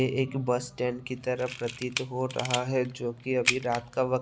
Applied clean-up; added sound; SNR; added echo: none; Camera; 7 dB; none.